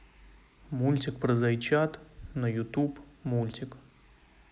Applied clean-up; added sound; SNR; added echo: none; none; none; none.